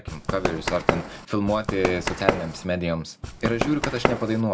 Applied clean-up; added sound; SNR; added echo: none; Run; 1 dB; none.